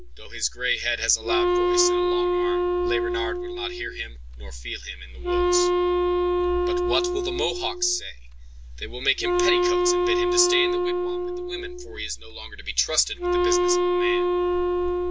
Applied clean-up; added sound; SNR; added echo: none; Wind instrument, woodwind instrument; -5 dB; none.